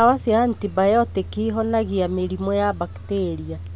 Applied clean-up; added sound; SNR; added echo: none; Idling / Engine starting / Accelerating, revving, vroom / Car; 13 dB; none.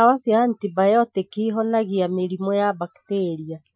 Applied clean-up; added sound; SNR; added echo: classical method Wiener filter.